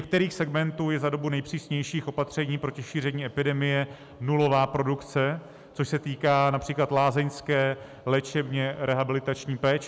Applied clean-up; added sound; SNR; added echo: none; none; none; none.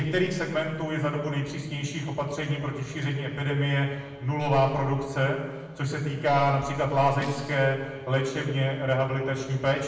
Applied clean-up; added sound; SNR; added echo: none; Snare drum; 18 dB; reverberation time 1.1 s.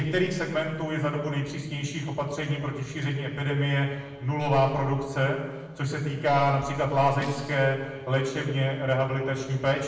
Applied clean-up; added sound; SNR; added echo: neural separator model SepFormer DNS4.